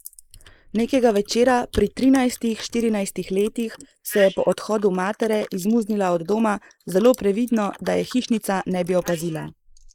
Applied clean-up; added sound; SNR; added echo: neural mask model Resemble Enhance denoiser.